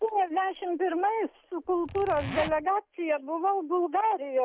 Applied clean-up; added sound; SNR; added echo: none; Zipper (clothing); 9 dB; none.